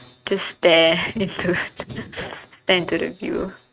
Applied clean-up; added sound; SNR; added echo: neural mask model RNNoise.